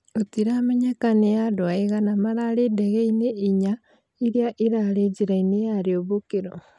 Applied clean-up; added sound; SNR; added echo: none; none; none; none.